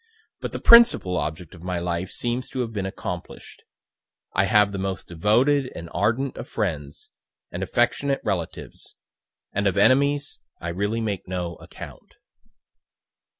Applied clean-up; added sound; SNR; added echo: none; none; none; none.